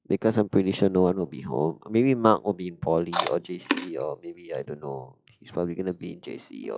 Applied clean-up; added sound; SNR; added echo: classical method log-MMSE.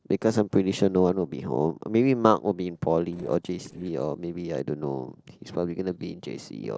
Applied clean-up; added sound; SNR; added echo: neural separator model SepFormer DNS4.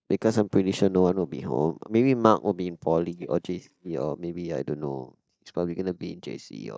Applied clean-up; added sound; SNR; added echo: neural mask model DeepFilterNet 3.